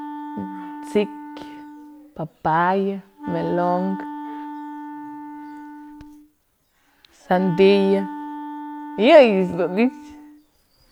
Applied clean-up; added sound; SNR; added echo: none; Wind instrument, woodwind instrument; 12 dB; none.